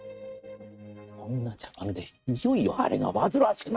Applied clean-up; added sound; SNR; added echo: neural mask model RNNoise.